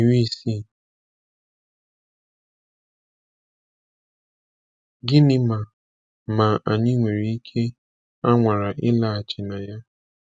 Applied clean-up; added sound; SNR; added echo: none; none; none; none.